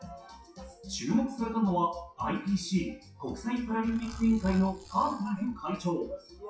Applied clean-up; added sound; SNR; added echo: classical method WPE with log-MMSE.